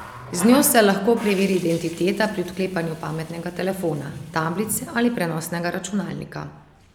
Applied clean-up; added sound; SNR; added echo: none; Water tap, faucet; 18 dB; none.